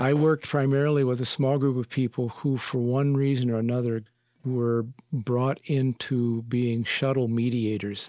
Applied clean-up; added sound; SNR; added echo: none; none; none; none.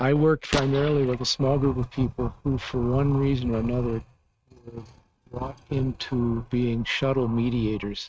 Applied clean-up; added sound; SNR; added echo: neural mask model RNNoise.